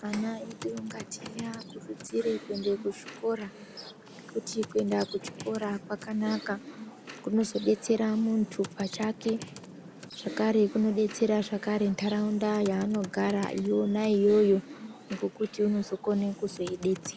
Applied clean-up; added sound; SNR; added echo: none; Computer keyboard; 15 dB; none.